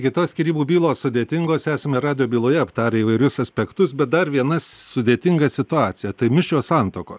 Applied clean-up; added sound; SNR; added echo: none; none; none; none.